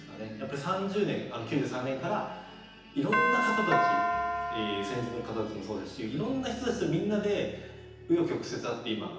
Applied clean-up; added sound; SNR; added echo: none; Doorbell; -3 dB; reverberation time 0.9 s.